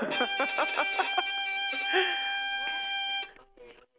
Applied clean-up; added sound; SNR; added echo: none; Bowed string instrument; -2 dB; none.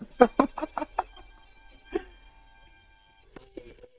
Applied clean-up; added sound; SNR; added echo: neural mask model DeepFilterNet 3.